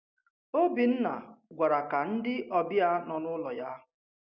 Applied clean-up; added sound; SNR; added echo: none; none; none; none.